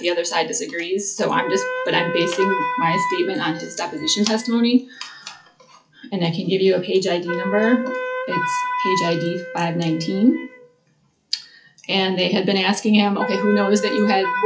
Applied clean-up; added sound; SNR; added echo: classical method WPE with log-MMSE.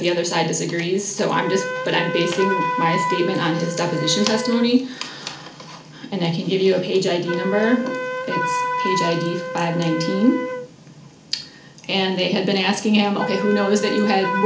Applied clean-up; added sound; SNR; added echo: none; Wind instrument, woodwind instrument; 6 dB; reverberation time 0.4 s.